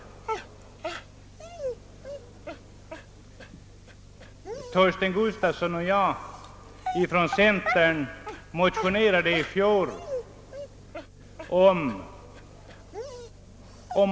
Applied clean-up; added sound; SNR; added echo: none; Dog; 12 dB; none.